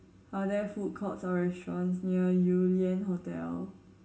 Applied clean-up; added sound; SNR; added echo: none; none; none; reverberation time 0.2 s.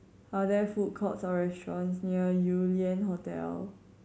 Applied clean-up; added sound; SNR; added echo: none; none; none; none.